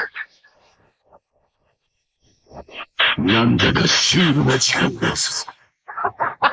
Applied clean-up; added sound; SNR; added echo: neural mask model Resemble Enhance denoiser.